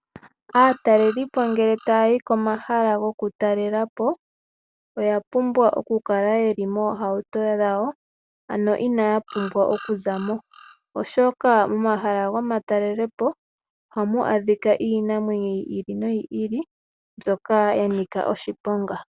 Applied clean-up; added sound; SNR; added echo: none; Bird vocalization, bird call, bird song; 18 dB; none.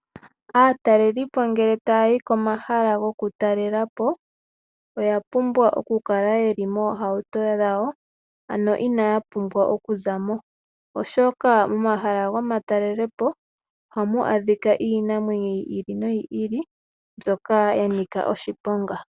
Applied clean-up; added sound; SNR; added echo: none; none; none; none.